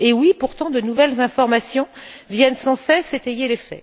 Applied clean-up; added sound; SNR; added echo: none; none; none; none.